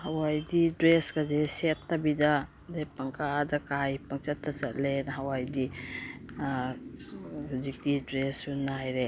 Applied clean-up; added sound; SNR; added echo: none; none; none; none.